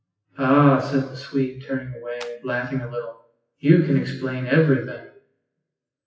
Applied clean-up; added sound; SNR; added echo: classical method WPE with log-MMSE.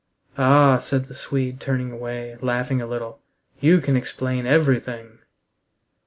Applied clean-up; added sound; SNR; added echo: none; none; none; none.